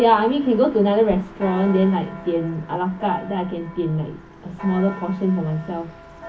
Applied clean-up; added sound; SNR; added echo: none; Church bell; 16 dB; reverberation time 0.3 s.